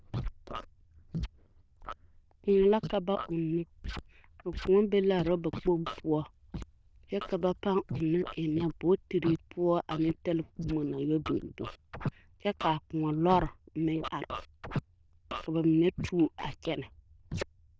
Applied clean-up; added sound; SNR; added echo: neural diffusion model UNIVERSE++.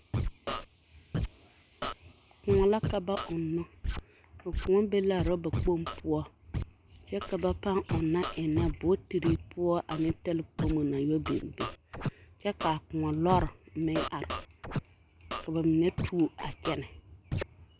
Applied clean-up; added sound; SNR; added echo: none; Scratching (performance technique); 6 dB; none.